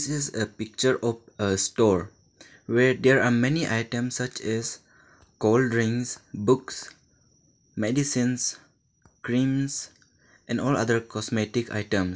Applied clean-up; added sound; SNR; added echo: none; none; none; none.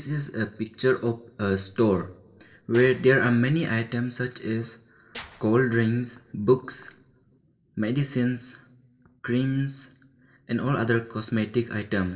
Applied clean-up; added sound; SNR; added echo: neural separator model SepFormer DNS4.